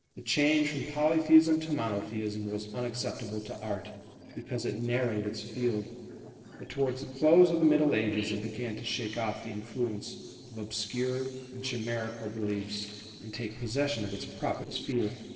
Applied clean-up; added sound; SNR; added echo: neural separator model SepFormer DNS4.